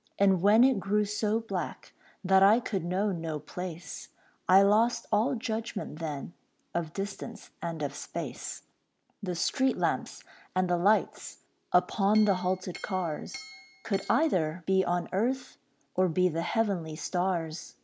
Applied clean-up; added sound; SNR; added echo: none; Chink, clink; 19 dB; none.